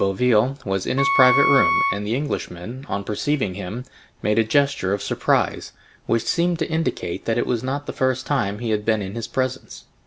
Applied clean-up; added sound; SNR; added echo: none; Wind instrument, woodwind instrument; 0 dB; none.